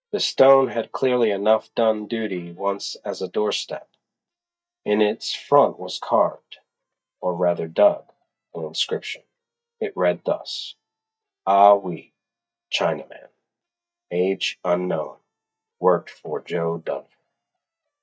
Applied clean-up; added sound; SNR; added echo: neural mask model DeepFilterNet 3.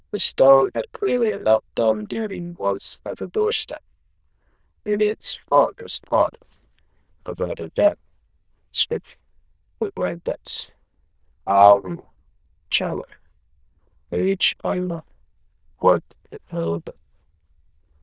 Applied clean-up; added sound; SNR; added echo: neural diffusion model UNIVERSE++.